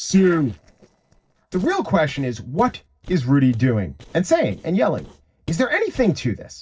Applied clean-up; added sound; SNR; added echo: neural separator model SepFormer DNS4.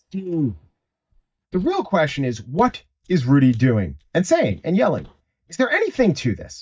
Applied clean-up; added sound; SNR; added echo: neural mask model DeepFilterNet 3.